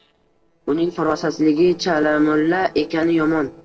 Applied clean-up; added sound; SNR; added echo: neural separator model SepFormer DNS4.